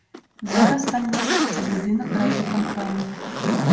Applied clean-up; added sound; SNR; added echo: none; Zipper (clothing); -2 dB; reverberation time 1.0 s.